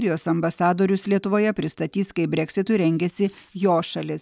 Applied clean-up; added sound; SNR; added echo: none; none; none; none.